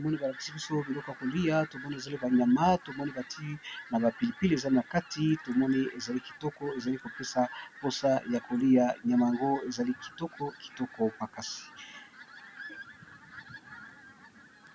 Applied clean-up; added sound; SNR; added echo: none; Fowl; 17 dB; none.